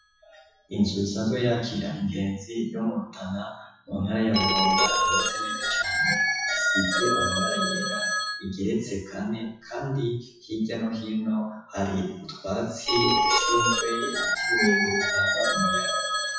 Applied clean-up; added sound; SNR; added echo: classical method WPE with log-MMSE.